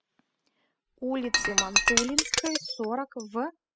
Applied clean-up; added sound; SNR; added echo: classical method spectral subtraction.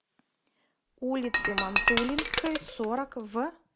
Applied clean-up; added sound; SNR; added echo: none; Shatter; -5 dB; none.